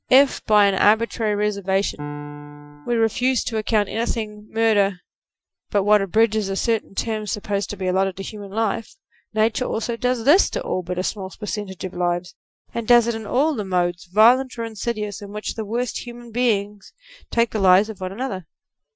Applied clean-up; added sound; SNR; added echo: classical method Wiener filter.